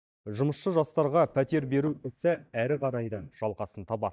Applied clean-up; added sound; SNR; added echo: neural mask model DeepFilterNet 3.